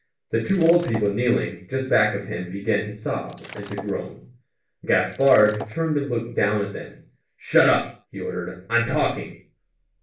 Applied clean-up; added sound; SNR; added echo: none; Shatter; 15 dB; reverberation time 0.4 s.